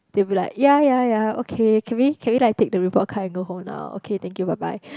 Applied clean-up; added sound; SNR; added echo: none; none; none; none.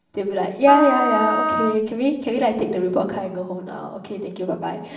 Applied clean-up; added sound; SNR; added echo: none; Wind instrument, woodwind instrument; 2 dB; reverberation time 0.9 s.